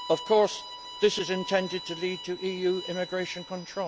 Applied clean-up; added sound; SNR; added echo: none; Bowed string instrument; 13 dB; none.